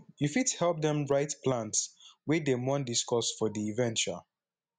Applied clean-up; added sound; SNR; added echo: none; none; none; none.